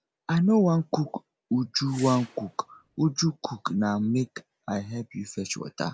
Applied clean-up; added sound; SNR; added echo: none; Whoosh, swoosh, swish; 19 dB; none.